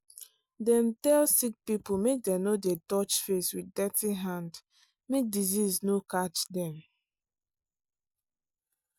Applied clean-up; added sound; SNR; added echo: none; none; none; none.